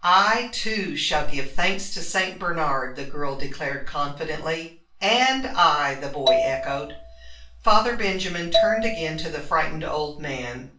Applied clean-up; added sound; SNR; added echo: none; Marimba, xylophone; 4 dB; reverberation time 0.3 s.